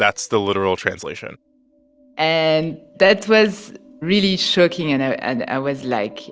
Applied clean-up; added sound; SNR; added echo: none; none; none; none.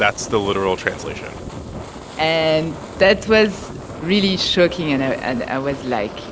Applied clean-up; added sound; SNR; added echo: none; Fire; 13 dB; none.